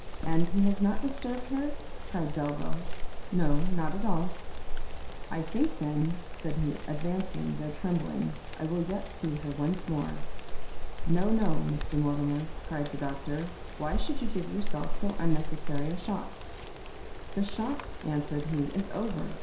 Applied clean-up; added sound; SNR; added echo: none; Insect; -4 dB; reverberation time 0.7 s.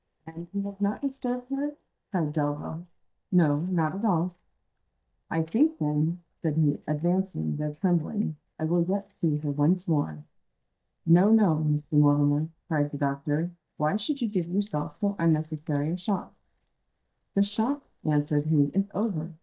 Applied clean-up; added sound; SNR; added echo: neural mask model DeepFilterNet 3.